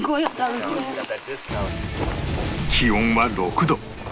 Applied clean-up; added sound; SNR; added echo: none; Breathing; 13 dB; none.